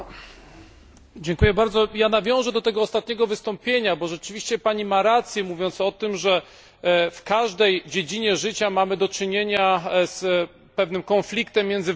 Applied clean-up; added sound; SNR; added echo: none; none; none; none.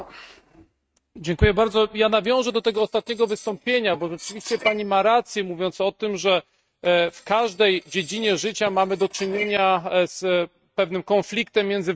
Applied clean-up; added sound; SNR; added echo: neural mask model RNNoise.